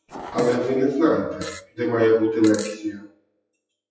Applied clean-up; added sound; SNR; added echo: classical method WPE with log-MMSE.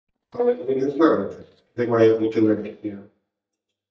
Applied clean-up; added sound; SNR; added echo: neural mask model DeepFilterNet 3.